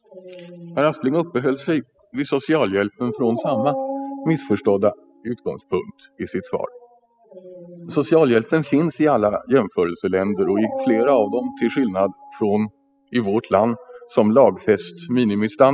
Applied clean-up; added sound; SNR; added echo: classical method spectral subtraction.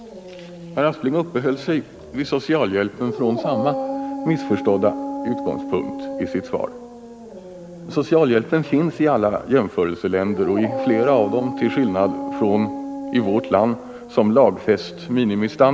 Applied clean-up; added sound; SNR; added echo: none; Dog; 10 dB; none.